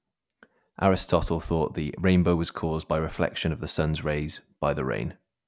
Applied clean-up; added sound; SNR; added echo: none; none; none; none.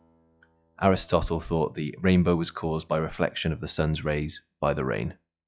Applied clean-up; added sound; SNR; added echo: classical method log-MMSE.